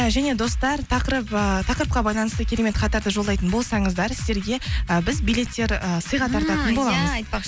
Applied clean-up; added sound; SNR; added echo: none; none; none; none.